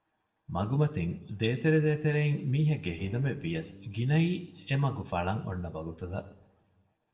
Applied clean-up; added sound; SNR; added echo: neural separator model SepFormer DNS4.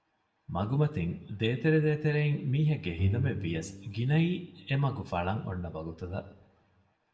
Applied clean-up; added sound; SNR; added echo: none; Bowed string instrument; 9 dB; reverberation time 0.6 s.